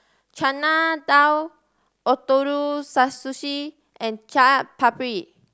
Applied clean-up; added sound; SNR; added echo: none; none; none; none.